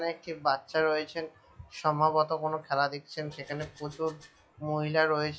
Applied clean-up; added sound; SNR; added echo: classical method log-MMSE.